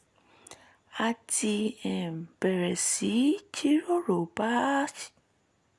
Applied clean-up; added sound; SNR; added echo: none; none; none; none.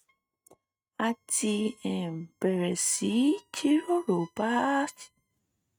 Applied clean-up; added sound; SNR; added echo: neural mask model RNNoise.